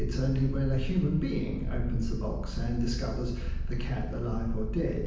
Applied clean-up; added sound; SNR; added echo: none; Purr; 1 dB; reverberation time 0.9 s.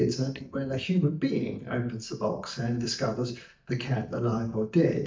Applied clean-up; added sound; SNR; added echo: neural mask model DeepFilterNet 3.